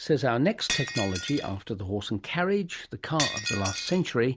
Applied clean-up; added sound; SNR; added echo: none; Shatter; 8 dB; none.